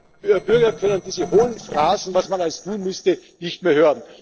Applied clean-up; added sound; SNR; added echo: neural separator model SepFormer DNS4.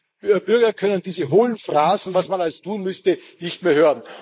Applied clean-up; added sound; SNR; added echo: neural mask model Resemble Enhance denoiser.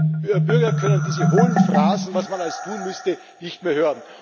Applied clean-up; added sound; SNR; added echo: none; Marimba, xylophone; -3 dB; none.